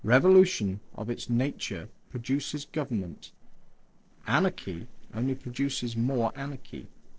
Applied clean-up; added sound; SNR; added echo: neural separator model SepFormer DNS4.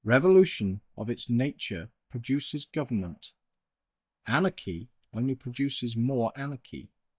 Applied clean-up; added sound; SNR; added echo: neural mask model DeepFilterNet 3.